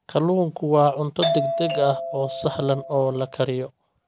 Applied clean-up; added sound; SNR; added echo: none; Doorbell; 5 dB; none.